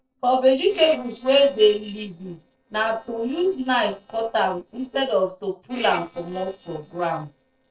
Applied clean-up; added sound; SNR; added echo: neural separator model SepFormer DNS4.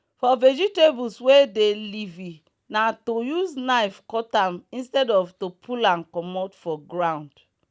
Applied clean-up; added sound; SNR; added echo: none; none; none; none.